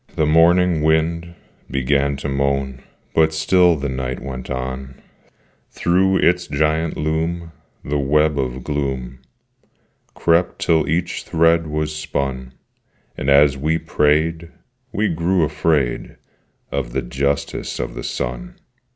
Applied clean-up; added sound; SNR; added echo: none; none; none; none.